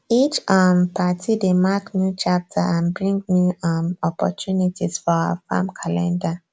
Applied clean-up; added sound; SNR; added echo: none; none; none; none.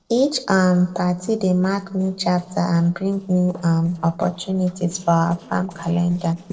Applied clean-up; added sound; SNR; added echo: neural separator model SepFormer DNS4.